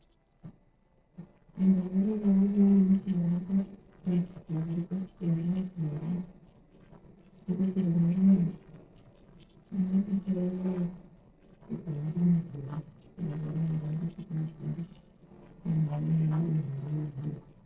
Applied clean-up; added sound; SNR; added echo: neural separator model SepFormer DNS4.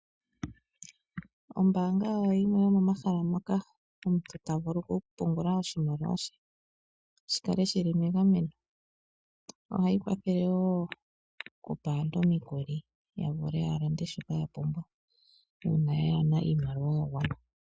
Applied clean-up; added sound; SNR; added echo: none; none; none; none.